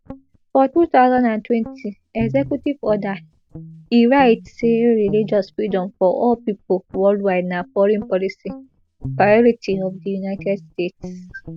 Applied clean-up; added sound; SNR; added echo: none; Guitar; 17 dB; none.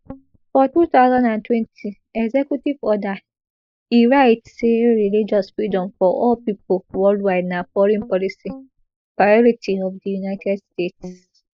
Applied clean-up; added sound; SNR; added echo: neural mask model Resemble Enhance denoiser.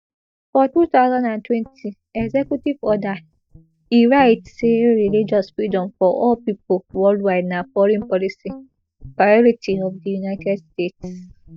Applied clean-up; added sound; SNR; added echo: neural mask model DeepFilterNet 3.